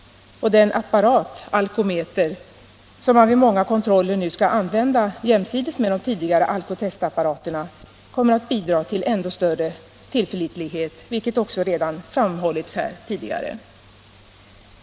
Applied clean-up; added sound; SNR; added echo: none; none; none; none.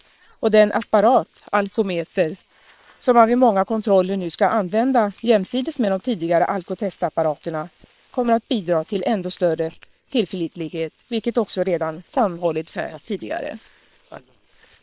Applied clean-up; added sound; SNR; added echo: neural separator model SepFormer WHAM!.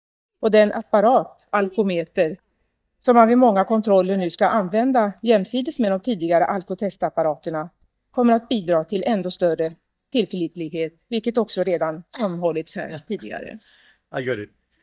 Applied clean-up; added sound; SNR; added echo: neural mask model DeepFilterNet 3.